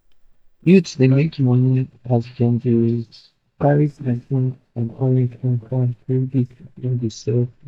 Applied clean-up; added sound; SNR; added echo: neural mask model DeepFilterNet 3.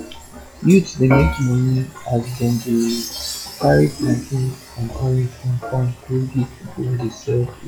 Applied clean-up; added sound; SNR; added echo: classical method log-MMSE.